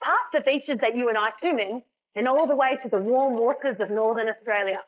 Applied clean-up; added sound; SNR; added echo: neural mask model Resemble Enhance denoiser.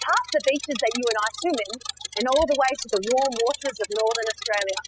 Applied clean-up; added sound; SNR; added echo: classical method spectral subtraction.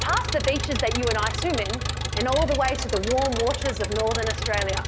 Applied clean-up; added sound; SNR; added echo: none; Engine; 2 dB; none.